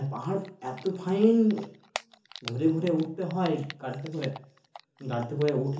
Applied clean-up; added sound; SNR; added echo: none; Typing; 18 dB; reverberation time 0.7 s.